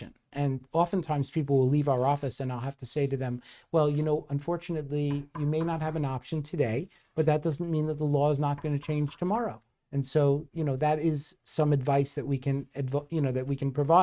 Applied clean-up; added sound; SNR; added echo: neural mask model RNNoise.